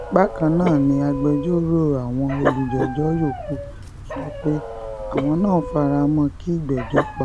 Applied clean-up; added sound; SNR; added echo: none; Dog + Dog; 7 dB; none.